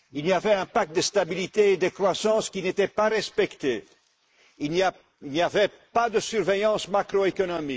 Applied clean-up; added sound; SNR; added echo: neural mask model Resemble Enhance denoiser.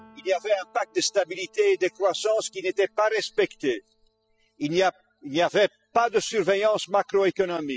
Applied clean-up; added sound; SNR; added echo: classical method spectral subtraction.